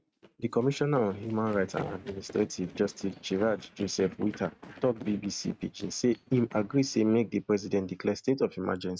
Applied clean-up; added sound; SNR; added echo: neural mask model RNNoise.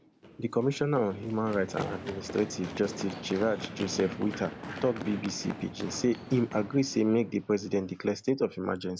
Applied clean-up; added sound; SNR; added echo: none; Run; 12 dB; none.